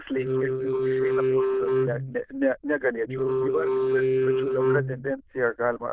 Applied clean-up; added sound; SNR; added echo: neural diffusion model UNIVERSE++.